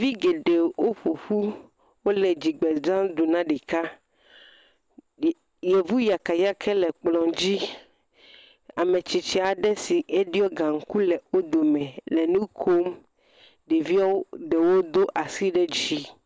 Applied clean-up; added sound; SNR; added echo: none; none; none; none.